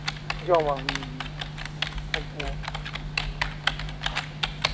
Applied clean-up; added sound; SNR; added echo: none; Typing; -2 dB; none.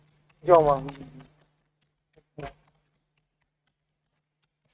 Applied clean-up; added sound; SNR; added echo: neural mask model RNNoise.